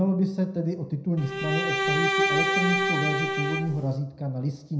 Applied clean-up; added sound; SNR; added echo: none; Bowed string instrument; -2 dB; reverberation time 0.4 s.